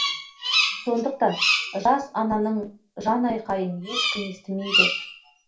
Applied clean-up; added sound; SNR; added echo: none; Bird vocalization, bird call, bird song; 1 dB; reverberation time 0.3 s.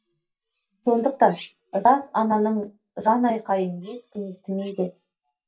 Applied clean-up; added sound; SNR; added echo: neural mask model DeepFilterNet 3.